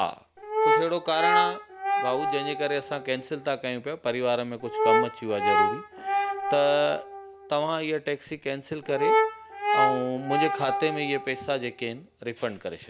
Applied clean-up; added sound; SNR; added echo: none; Brass instrument; -1 dB; none.